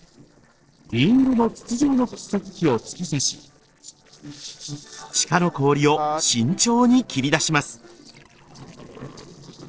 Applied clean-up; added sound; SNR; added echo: neural separator model SepFormer DNS4.